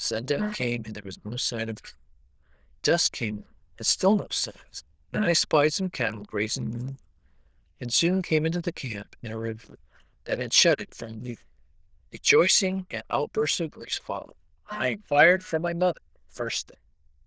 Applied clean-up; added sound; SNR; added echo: neural diffusion model UNIVERSE++.